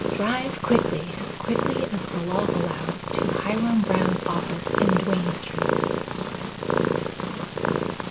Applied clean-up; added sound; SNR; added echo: none; Purr; -2 dB; none.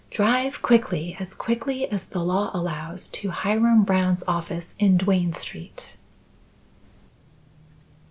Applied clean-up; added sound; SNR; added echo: none; none; none; none.